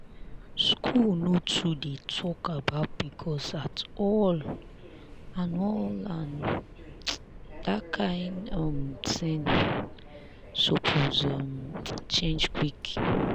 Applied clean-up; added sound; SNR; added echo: none; Subway, metro, underground; 12 dB; none.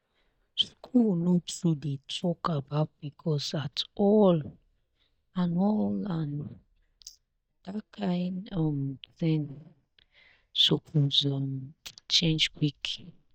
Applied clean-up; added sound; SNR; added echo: neural mask model DeepFilterNet 3.